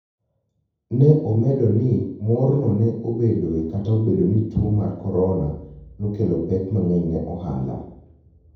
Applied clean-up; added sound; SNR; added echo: none; none; none; reverberation time 0.9 s.